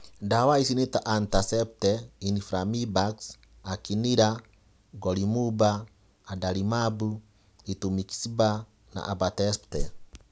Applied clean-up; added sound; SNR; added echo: none; Whoosh, swoosh, swish; 2 dB; none.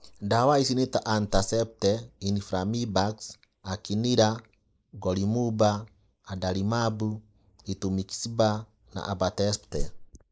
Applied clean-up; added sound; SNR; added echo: neural mask model Resemble Enhance denoiser.